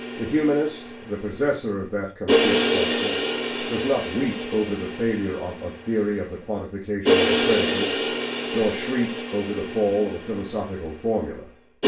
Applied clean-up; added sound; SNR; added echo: none; Crash cymbal; 0 dB; reverberation time 0.3 s.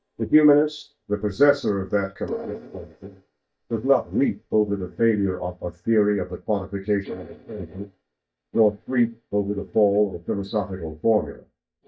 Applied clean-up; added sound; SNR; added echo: neural mask model DeepFilterNet 3.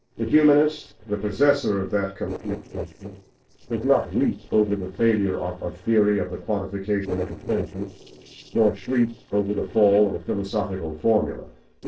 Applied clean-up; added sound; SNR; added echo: neural separator model SepFormer DNS4.